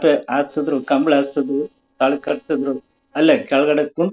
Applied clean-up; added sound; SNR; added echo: neural separator model SepFormer DNS4.